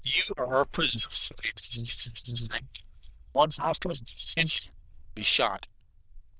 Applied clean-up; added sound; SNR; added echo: neural diffusion model UNIVERSE++.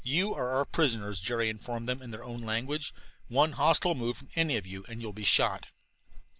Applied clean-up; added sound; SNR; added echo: none; none; none; none.